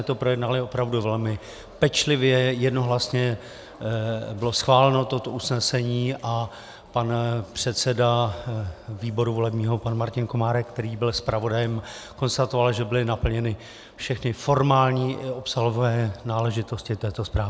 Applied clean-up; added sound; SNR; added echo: none; none; none; none.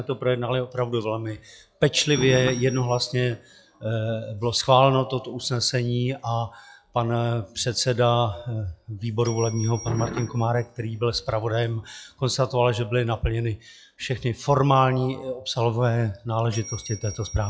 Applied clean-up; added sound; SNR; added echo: classical method log-MMSE.